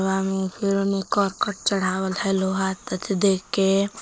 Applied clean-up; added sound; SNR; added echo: neural mask model Resemble Enhance denoiser.